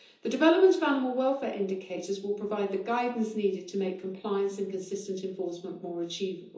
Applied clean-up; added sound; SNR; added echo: none; none; none; reverberation time 0.6 s.